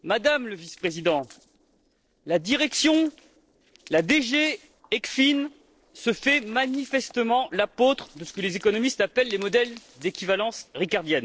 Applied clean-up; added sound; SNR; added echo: neural separator model SepFormer DNS4.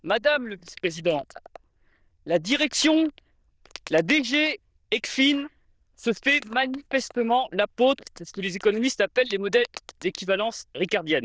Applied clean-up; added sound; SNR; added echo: neural diffusion model UNIVERSE++.